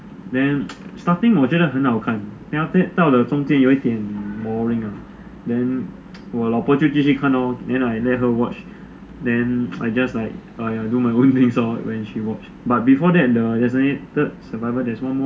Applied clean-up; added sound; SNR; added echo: none; none; none; none.